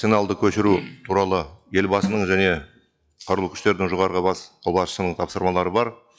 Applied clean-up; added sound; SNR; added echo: classical method log-MMSE.